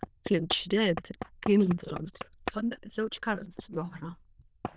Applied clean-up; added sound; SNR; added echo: neural diffusion model UNIVERSE++.